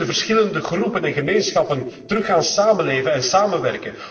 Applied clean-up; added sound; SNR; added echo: neural separator model SepFormer DNS4.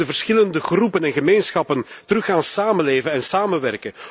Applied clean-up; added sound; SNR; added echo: none; none; none; none.